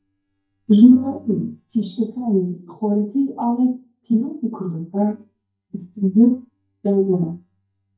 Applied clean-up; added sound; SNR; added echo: neural mask model DeepFilterNet 3.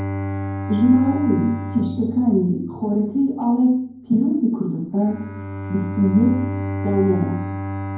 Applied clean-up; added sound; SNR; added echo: none; Bowed string instrument; 8 dB; reverberation time 0.9 s.